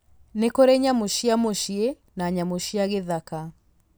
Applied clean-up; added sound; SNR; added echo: none; none; none; none.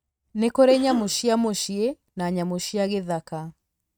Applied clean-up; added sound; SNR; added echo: neural mask model RNNoise.